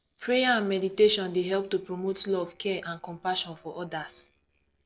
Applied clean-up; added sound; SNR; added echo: neural separator model SepFormer DNS4.